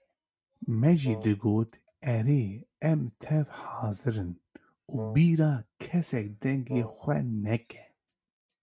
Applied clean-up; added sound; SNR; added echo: neural mask model RNNoise.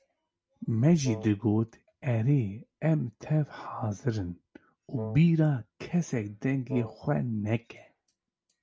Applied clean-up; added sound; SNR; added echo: none; Wind instrument, woodwind instrument; 14 dB; none.